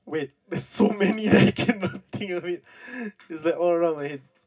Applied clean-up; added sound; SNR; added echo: none; none; none; reverberation time 0.4 s.